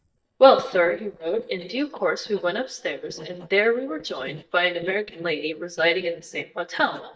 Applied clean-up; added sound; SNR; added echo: neural mask model DeepFilterNet 3.